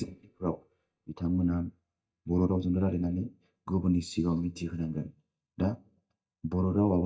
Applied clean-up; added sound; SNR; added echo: neural mask model DeepFilterNet 3.